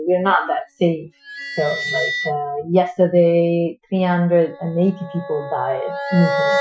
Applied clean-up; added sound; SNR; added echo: classical method Wiener filter.